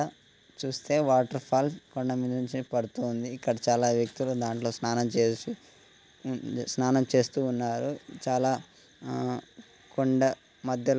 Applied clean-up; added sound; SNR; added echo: none; none; none; none.